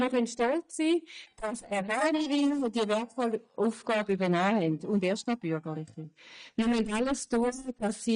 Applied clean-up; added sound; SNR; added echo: neural mask model DeepFilterNet 3.